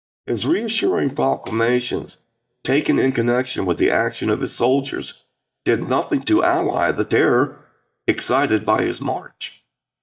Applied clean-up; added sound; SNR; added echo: neural mask model DeepFilterNet 3.